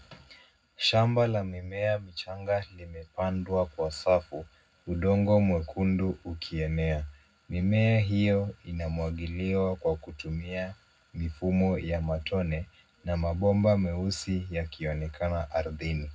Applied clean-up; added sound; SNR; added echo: none; none; none; reverberation time 0.3 s.